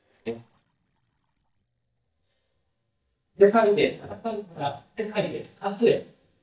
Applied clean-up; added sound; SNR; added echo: neural mask model DeepFilterNet 3.